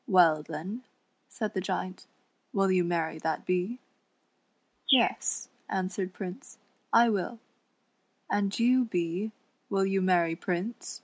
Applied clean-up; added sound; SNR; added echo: none; Bird; 6 dB; none.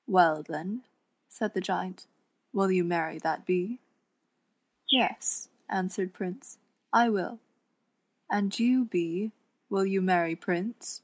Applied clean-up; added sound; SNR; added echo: neural mask model Resemble Enhance denoiser.